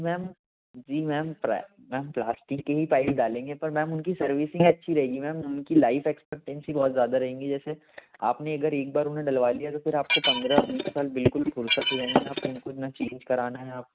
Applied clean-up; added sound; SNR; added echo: neural mask model RNNoise.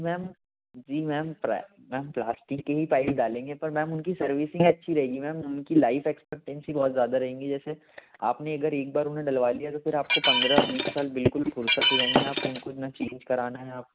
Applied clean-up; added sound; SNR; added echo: none; Shatter; -4 dB; none.